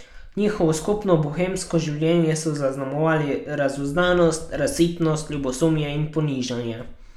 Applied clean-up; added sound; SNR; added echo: none; Dog; 19 dB; none.